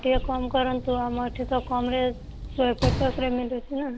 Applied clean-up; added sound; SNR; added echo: none; Sliding door / Slam; 6 dB; none.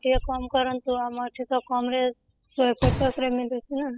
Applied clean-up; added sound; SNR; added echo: classical method spectral subtraction.